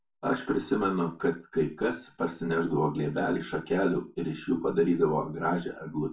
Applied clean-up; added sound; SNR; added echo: none; none; none; reverberation time 0.3 s.